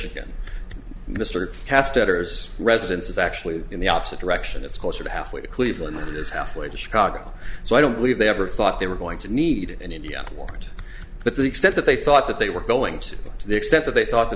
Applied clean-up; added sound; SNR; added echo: none; none; none; none.